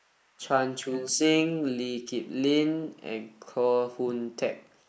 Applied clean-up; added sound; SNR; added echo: neural mask model Resemble Enhance denoiser.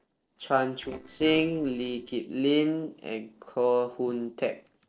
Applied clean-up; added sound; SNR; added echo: neural separator model SepFormer DNS4.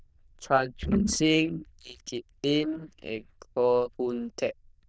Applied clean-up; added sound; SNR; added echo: neural diffusion model UNIVERSE++.